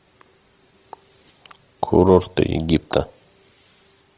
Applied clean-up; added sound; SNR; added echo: none; none; none; none.